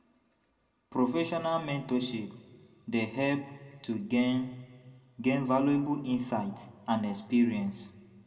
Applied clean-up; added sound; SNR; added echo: none; none; none; reverberation time 1.1 s.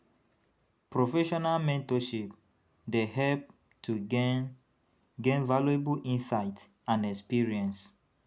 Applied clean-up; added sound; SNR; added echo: none; none; none; none.